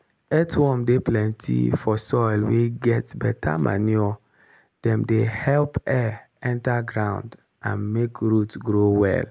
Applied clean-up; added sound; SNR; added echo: none; none; none; none.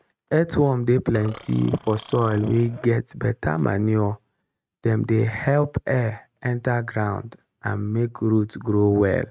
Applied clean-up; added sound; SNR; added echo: neural mask model RNNoise.